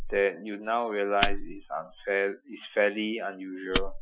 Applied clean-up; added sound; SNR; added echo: classical method Wiener filter.